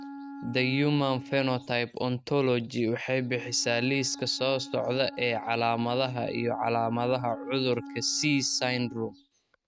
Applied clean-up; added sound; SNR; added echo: neural mask model RNNoise.